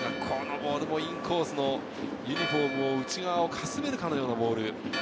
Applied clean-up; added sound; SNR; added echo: none; Church bell; 9 dB; none.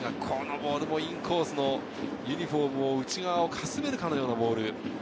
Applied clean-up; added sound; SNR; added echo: none; none; none; none.